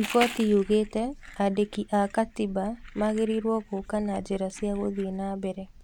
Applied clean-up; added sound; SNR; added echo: none; Crumpling, crinkling; 14 dB; none.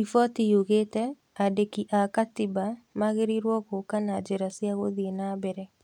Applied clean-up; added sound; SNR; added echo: none; none; none; none.